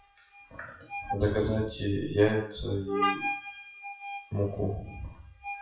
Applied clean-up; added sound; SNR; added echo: classical method WPE with log-MMSE.